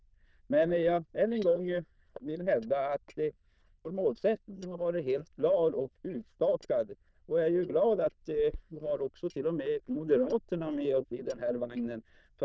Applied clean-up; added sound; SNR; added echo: neural diffusion model UNIVERSE++.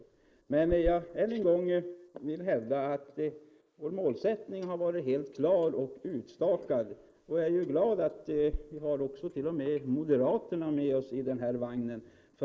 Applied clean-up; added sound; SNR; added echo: neural mask model Resemble Enhance denoiser.